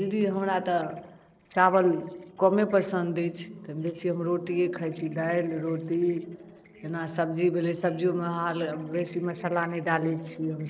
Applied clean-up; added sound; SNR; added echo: neural separator model SepFormer DNS4.